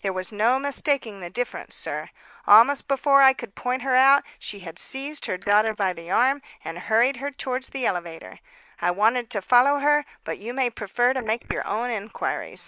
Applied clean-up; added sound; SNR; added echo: neural mask model Resemble Enhance denoiser.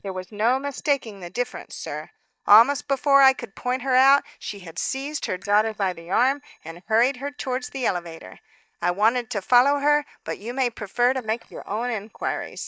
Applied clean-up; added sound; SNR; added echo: neural mask model DeepFilterNet 3.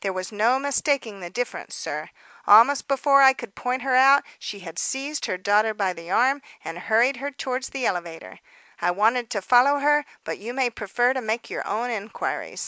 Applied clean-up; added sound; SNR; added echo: none; none; none; none.